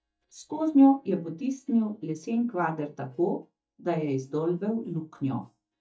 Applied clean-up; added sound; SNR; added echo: neural mask model DeepFilterNet 3.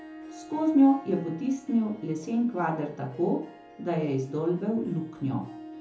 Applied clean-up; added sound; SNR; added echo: none; Harp; 18 dB; reverberation time 0.6 s.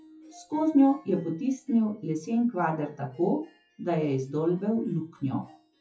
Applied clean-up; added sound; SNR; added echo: classical method WPE with log-MMSE.